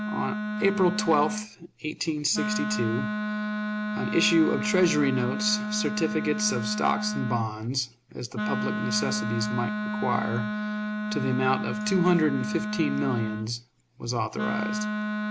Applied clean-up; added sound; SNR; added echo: none; Wind instrument, woodwind instrument; 2 dB; none.